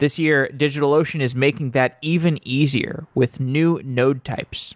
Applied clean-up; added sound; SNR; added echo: none; none; none; none.